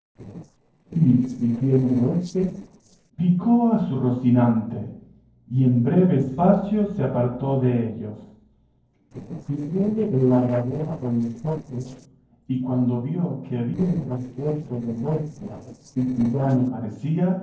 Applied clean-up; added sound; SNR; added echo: neural separator model SepFormer DNS4.